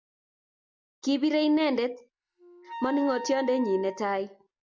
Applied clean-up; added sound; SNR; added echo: none; Wind instrument, woodwind instrument; 14 dB; none.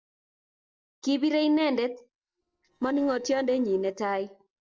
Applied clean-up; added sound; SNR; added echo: neural separator model SepFormer DNS4.